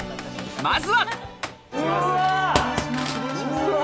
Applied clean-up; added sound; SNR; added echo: none; Computer keyboard; 10 dB; none.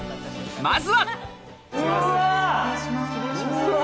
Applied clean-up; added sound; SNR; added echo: none; none; none; none.